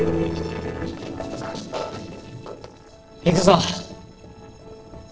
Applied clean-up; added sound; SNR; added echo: neural separator model SepFormer DNS4.